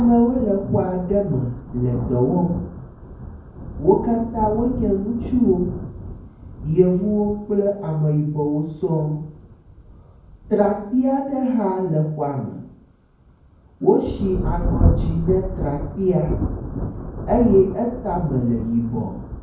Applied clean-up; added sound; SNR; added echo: none; Thunder; 7 dB; reverberation time 0.9 s.